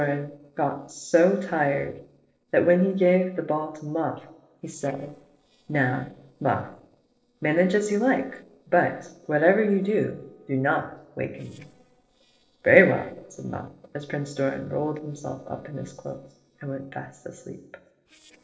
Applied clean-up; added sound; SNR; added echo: neural separator model SepFormer DNS4.